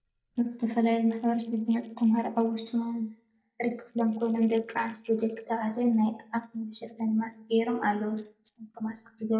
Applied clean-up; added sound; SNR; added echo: neural mask model DeepFilterNet 3.